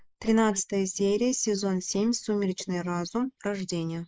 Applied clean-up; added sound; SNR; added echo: neural mask model Resemble Enhance denoiser.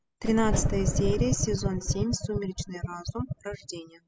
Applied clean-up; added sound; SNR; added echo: classical method spectral subtraction.